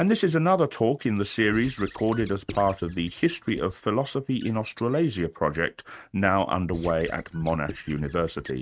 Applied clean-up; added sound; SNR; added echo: neural mask model RNNoise.